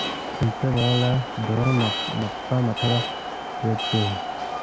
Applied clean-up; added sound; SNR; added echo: none; Train + Alarm; 4 dB; none.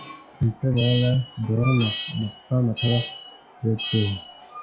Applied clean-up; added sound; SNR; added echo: classical method log-MMSE.